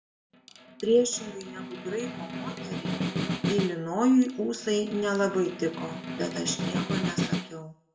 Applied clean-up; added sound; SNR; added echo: none; Snare drum; 4 dB; reverberation time 0.4 s.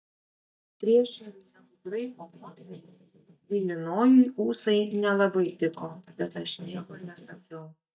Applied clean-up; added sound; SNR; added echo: neural mask model DeepFilterNet 3.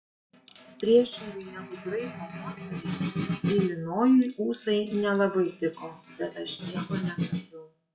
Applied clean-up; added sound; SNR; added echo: classical method WPE with log-MMSE.